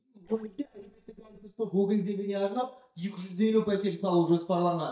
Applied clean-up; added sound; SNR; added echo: neural mask model DeepFilterNet 3.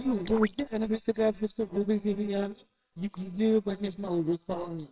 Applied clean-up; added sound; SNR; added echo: neural separator model SepFormer WHAMR!.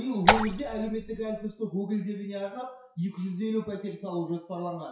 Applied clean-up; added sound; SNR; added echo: classical method WPE with log-MMSE.